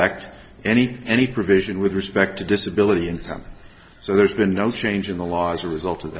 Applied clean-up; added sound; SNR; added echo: none; none; none; none.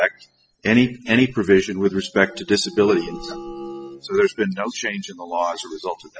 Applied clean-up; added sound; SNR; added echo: classical method spectral subtraction.